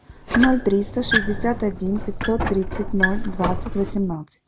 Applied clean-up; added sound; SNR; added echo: none; Squeak; 2 dB; none.